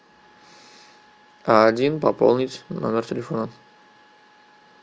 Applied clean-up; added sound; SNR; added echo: none; none; none; none.